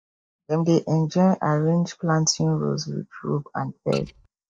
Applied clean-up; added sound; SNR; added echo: neural mask model DeepFilterNet 3.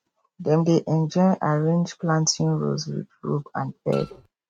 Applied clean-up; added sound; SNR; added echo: neural mask model RNNoise.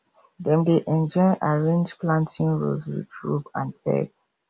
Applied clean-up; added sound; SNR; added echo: none; none; none; none.